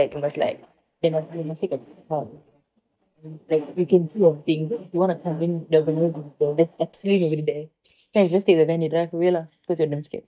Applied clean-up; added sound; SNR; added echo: neural mask model DeepFilterNet 3.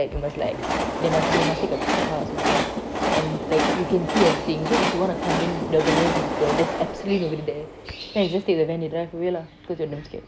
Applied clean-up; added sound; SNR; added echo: none; Train; 0 dB; none.